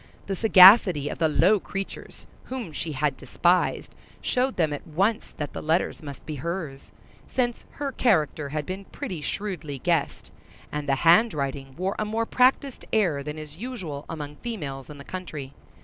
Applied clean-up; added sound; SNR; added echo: none; none; none; none.